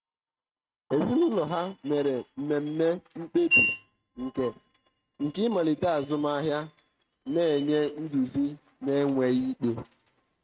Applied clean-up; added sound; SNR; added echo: neural mask model RNNoise.